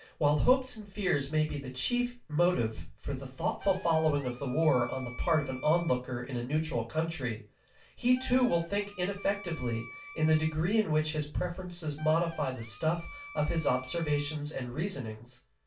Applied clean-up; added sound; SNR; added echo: none; Wind instrument, woodwind instrument; 17 dB; reverberation time 0.2 s.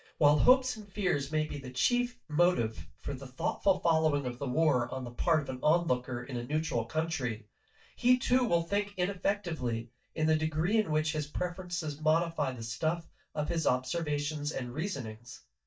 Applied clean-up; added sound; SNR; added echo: neural mask model DeepFilterNet 3.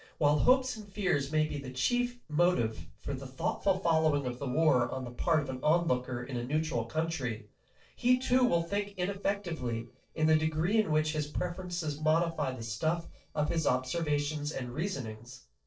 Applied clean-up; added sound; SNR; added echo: neural separator model SepFormer DNS4.